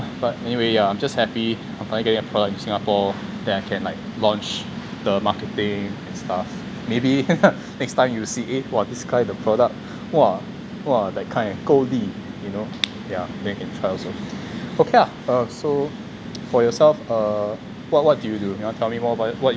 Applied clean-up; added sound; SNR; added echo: none; none; none; none.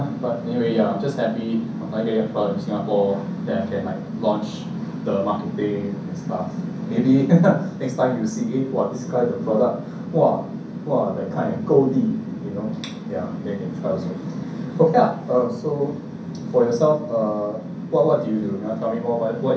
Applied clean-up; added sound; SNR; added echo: none; none; none; reverberation time 0.6 s.